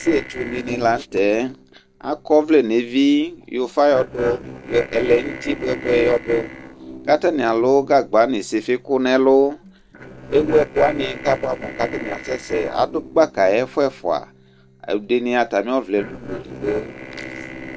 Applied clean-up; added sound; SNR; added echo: neural separator model SepFormer DNS4.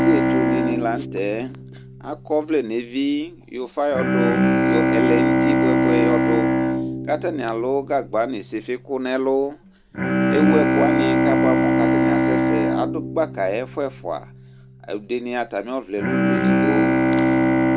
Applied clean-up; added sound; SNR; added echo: none; Bowed string instrument; -4 dB; none.